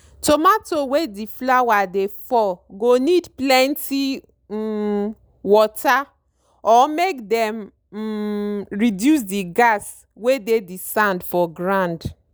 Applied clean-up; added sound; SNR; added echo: none; none; none; none.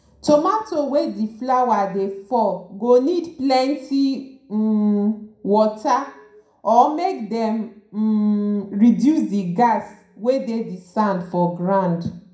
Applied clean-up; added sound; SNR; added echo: none; none; none; reverberation time 0.4 s.